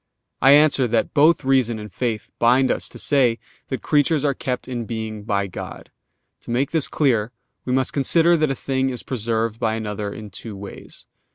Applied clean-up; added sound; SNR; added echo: none; none; none; none.